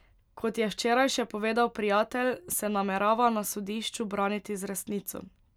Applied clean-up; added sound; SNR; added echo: none; none; none; none.